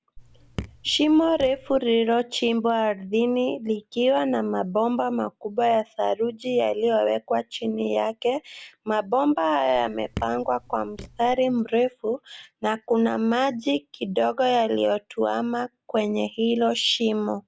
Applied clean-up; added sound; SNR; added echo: none; Raindrop / Drip; 16 dB; none.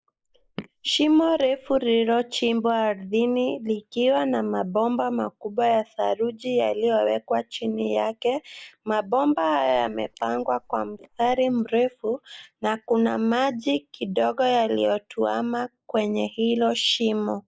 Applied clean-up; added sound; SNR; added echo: neural mask model Resemble Enhance denoiser.